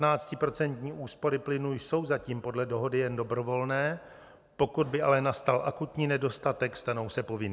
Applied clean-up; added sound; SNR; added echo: none; none; none; none.